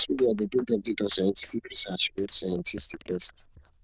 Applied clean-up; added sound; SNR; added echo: neural diffusion model UNIVERSE++.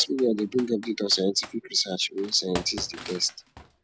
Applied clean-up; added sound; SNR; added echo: none; Computer keyboard; 15 dB; none.